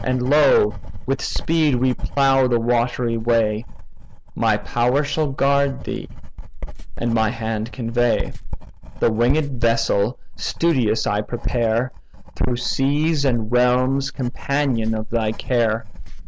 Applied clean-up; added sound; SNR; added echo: none; Writing; 7 dB; none.